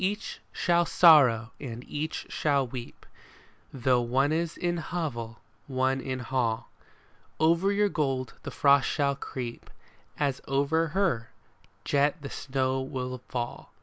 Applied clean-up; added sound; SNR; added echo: none; none; none; none.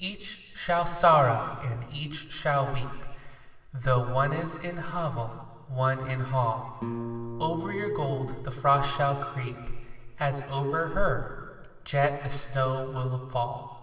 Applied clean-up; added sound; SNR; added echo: neural separator model SepFormer DNS4.